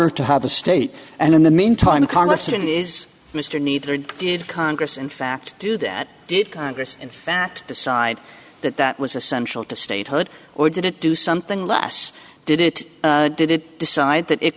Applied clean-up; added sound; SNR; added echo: none; none; none; none.